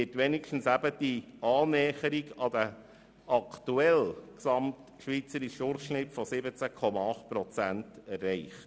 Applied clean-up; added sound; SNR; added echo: none; none; none; none.